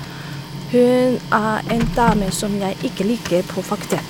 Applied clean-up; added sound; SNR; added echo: none; Printer; 7 dB; none.